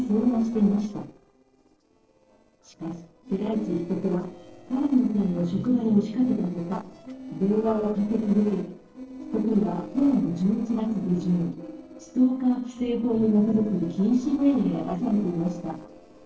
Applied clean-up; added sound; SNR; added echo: neural separator model SepFormer DNS4.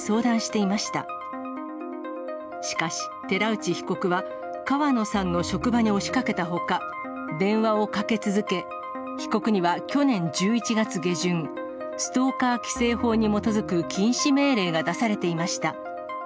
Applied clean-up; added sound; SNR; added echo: none; none; none; none.